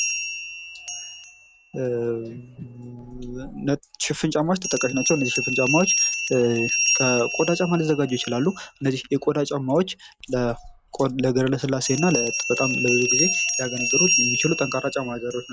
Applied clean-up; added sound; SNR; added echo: neural mask model RNNoise.